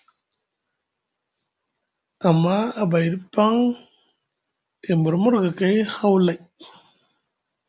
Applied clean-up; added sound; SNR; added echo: none; none; none; none.